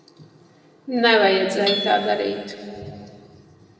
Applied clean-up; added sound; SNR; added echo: none; Hammer / Chink, clink; 11 dB; reverberation time 2.5 s.